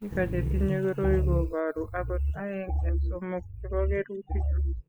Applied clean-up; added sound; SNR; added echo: classical method spectral subtraction.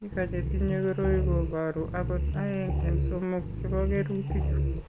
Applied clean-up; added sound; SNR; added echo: none; Growling; -2 dB; none.